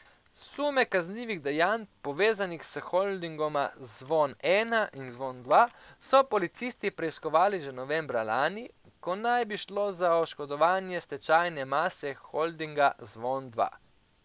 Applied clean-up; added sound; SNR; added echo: none; none; none; none.